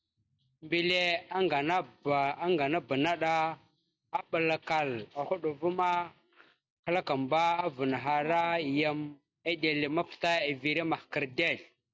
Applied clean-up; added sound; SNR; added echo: none; none; none; none.